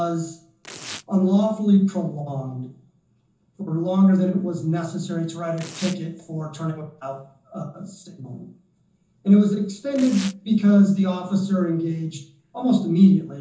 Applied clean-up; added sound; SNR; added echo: none; Tearing; 18 dB; reverberation time 0.6 s.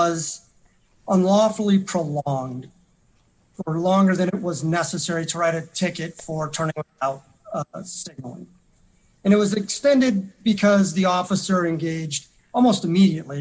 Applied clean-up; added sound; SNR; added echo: none; none; none; none.